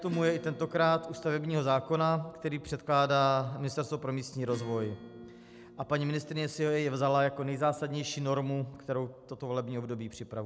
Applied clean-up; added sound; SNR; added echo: none; Acoustic guitar / Strum; 19 dB; none.